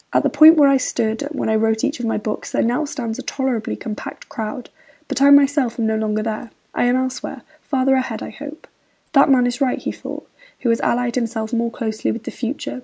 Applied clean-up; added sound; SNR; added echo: none; none; none; none.